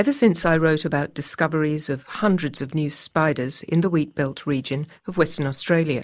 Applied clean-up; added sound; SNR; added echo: neural mask model Resemble Enhance denoiser.